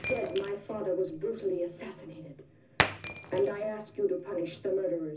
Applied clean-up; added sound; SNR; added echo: none; Shatter; 0 dB; reverberation time 0.4 s.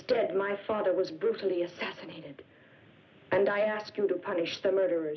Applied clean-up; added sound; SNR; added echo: none; none; none; none.